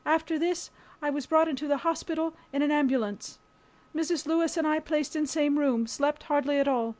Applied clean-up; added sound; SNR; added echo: none; none; none; none.